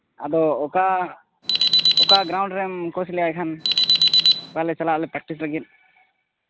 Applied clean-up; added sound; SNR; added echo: none; Alarm; -4 dB; none.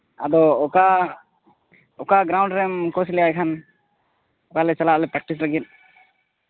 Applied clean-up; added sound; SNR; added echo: none; none; none; none.